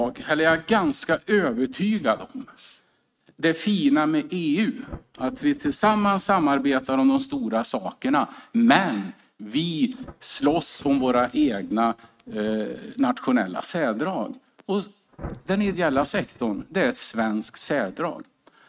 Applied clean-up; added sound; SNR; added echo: neural mask model RNNoise.